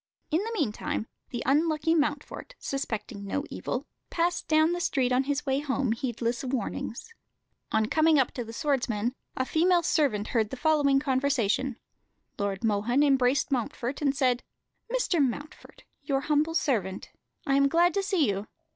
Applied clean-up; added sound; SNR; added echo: none; none; none; none.